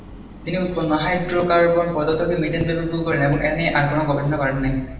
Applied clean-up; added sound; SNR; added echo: none; Idling; 15 dB; reverberation time 1.0 s.